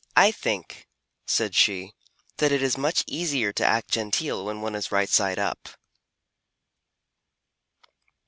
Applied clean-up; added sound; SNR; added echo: none; none; none; none.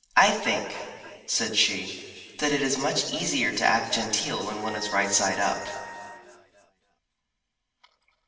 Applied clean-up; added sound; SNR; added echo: none; Wind instrument, woodwind instrument; 15 dB; reverberation time 2.3 s.